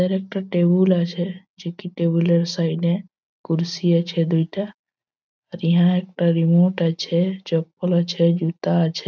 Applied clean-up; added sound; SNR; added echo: none; none; none; none.